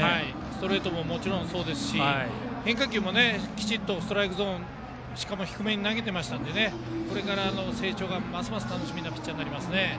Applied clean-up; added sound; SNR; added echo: none; none; none; none.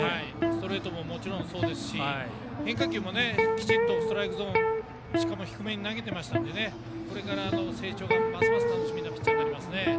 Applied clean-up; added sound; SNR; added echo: none; Electric guitar; -4 dB; none.